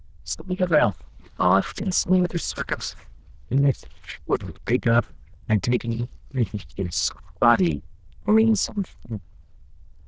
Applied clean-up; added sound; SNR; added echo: neural diffusion model UNIVERSE++.